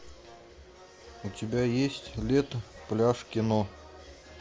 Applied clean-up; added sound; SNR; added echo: none; none; none; none.